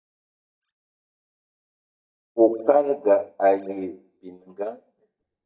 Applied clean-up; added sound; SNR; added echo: neural mask model DeepFilterNet 3.